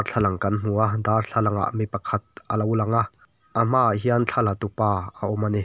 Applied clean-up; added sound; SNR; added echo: none; none; none; none.